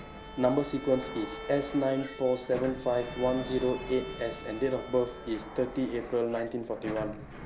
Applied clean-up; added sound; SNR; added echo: none; Sliding door + Bowed string instrument; 12 dB; none.